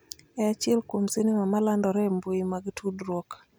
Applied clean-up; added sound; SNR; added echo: none; none; none; none.